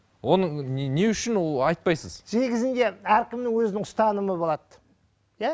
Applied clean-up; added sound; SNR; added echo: none; none; none; none.